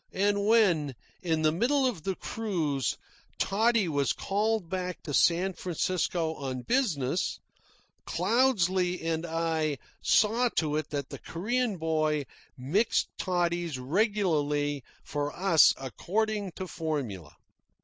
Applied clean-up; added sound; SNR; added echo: none; none; none; none.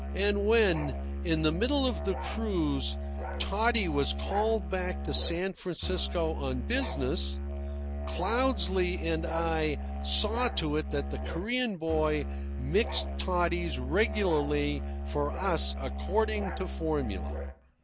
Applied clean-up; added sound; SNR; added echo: none; Musical instrument; 4 dB; none.